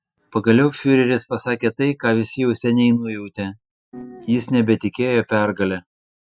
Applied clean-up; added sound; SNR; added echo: classical method Wiener filter.